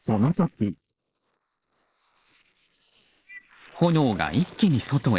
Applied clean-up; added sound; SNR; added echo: neural mask model Resemble Enhance denoiser.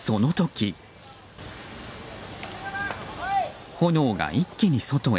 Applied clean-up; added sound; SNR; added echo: none; none; none; none.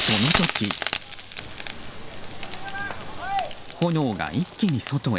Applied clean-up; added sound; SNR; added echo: none; Frying (food); 3 dB; none.